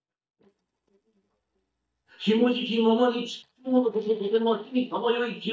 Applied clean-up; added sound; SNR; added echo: neural mask model DeepFilterNet 3.